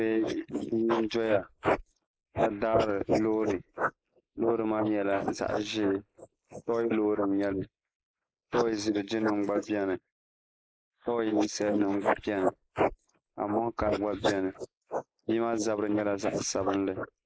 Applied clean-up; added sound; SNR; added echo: neural mask model Resemble Enhance denoiser.